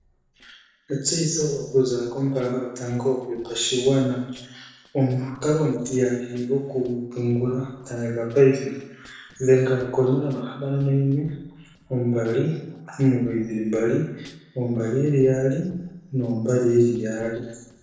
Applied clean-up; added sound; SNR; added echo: neural separator model SepFormer DNS4.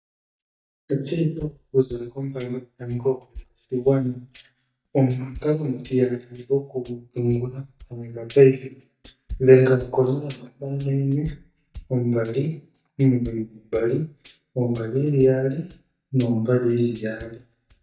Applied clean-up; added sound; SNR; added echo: neural mask model DeepFilterNet 3.